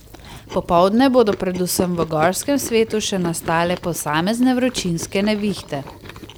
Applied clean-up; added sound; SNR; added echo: none; Chewing, mastication; 14 dB; none.